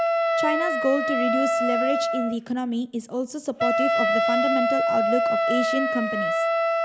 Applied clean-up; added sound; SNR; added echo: none; Wind instrument, woodwind instrument; -5 dB; none.